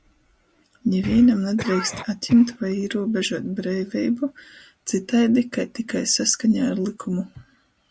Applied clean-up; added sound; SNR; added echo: none; Cough; 14 dB; none.